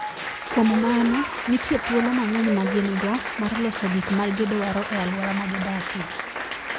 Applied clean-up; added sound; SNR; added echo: none; Applause; 6 dB; none.